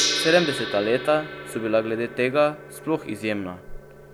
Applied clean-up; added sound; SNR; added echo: none; Gong; 7 dB; none.